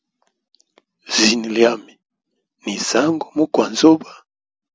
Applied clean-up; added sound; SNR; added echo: none; none; none; none.